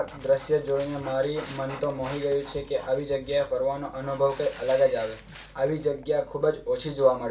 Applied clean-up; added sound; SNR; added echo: none; Dog; 18 dB; reverberation time 0.3 s.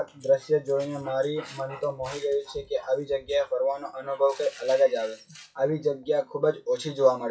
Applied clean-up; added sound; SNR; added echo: classical method WPE with log-MMSE.